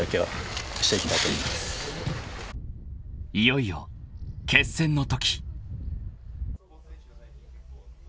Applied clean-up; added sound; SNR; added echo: none; none; none; none.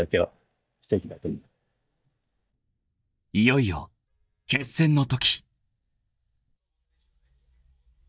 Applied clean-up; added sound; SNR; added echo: neural mask model DeepFilterNet 3.